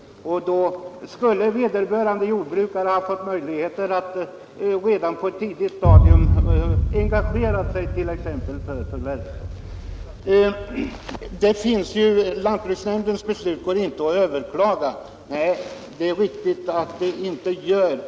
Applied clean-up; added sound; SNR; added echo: none; Boom; 2 dB; none.